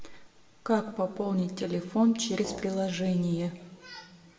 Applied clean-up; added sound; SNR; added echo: none; Brass instrument; 15 dB; reverberation time 1.1 s.